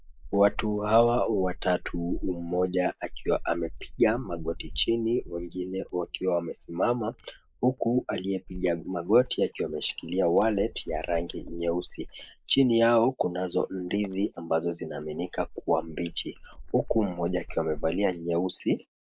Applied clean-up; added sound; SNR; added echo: neural mask model Resemble Enhance denoiser.